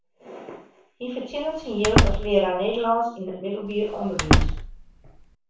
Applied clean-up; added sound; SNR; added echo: none; Slam; -3 dB; reverberation time 0.4 s.